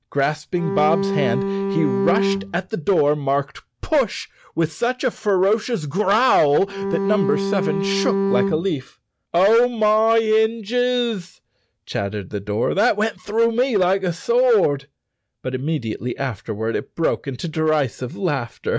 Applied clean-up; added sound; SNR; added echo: none; Bowed string instrument; 1 dB; none.